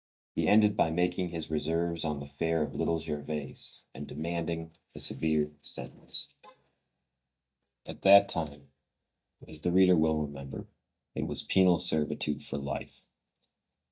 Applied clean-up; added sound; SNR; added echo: neural mask model DeepFilterNet 3.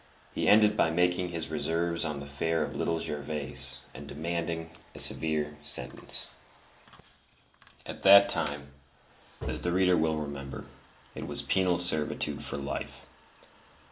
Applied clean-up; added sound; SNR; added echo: none; none; none; none.